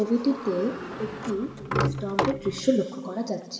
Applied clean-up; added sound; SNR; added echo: none; Sliding door; 5 dB; reverberation time 2.2 s.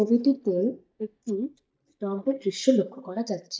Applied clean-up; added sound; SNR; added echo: neural mask model DeepFilterNet 3.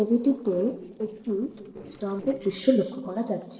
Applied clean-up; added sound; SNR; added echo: neural separator model SepFormer DNS4.